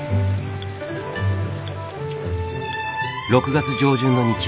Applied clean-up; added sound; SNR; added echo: none; Accordion; 13 dB; none.